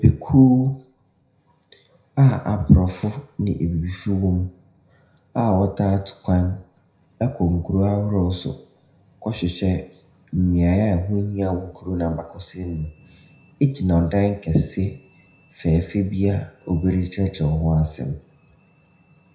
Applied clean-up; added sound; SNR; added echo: none; none; none; reverberation time 0.5 s.